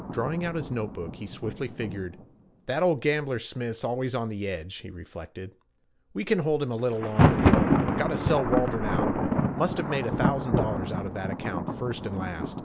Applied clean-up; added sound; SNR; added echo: none; Thunder; -1 dB; none.